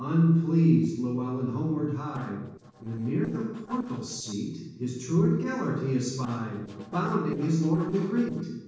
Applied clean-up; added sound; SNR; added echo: neural separator model SepFormer DNS4.